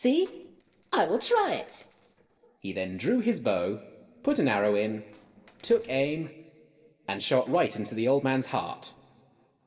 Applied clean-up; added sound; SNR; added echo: neural separator model SepFormer DNS4.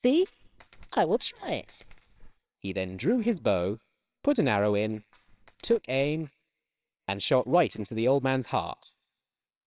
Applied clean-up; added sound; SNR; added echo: neural separator model SepFormer WHAMR!.